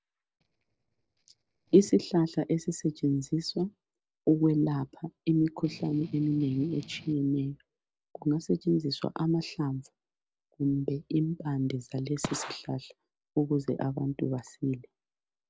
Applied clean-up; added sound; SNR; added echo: neural separator model SepFormer DNS4.